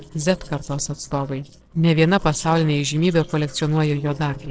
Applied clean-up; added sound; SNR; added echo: neural separator model SepFormer DNS4.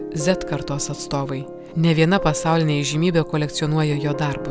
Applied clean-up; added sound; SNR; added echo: none; none; none; none.